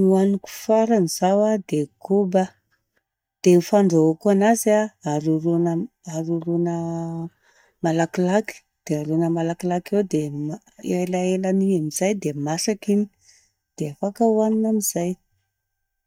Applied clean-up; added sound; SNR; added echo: neural mask model DeepFilterNet 3.